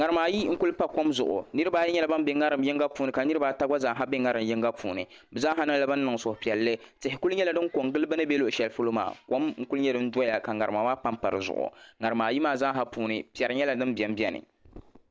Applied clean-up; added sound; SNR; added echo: none; none; none; none.